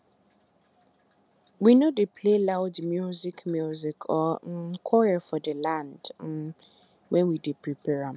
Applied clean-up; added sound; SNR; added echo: none; none; none; none.